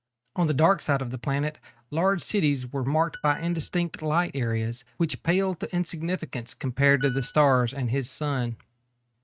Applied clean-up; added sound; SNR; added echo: neural mask model RNNoise.